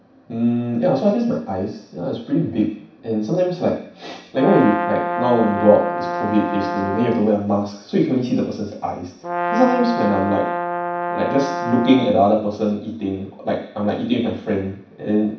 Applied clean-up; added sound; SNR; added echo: none; Brass instrument; 4 dB; reverberation time 0.6 s.